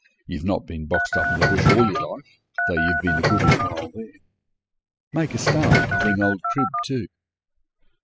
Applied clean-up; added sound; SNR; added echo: classical method spectral subtraction.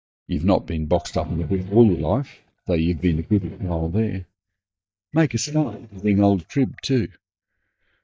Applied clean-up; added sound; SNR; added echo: neural mask model DeepFilterNet 3.